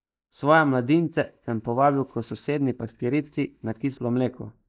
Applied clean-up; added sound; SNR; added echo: neural mask model DeepFilterNet 3.